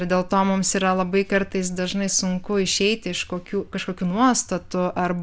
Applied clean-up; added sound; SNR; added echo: none; none; none; none.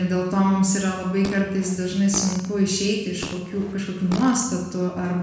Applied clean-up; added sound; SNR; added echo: none; Fart; 16 dB; reverberation time 0.9 s.